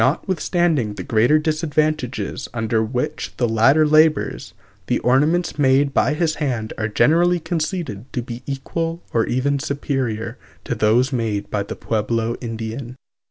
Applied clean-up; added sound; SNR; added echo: none; none; none; none.